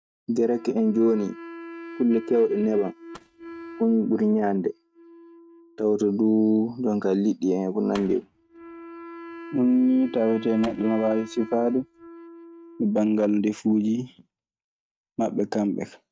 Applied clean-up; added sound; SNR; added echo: neural mask model RNNoise.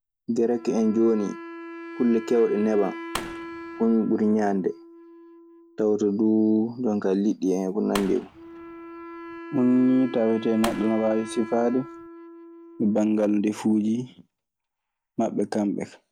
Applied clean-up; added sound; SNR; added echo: none; Wind instrument, woodwind instrument + Fireworks; 15 dB; none.